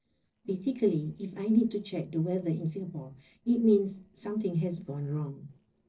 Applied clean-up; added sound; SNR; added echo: neural separator model SepFormer DNS4.